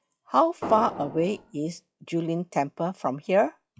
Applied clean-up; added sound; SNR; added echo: classical method log-MMSE.